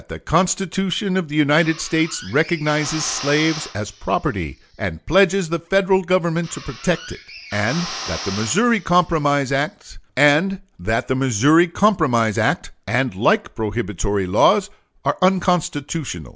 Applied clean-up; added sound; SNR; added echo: none; Drill; 14 dB; none.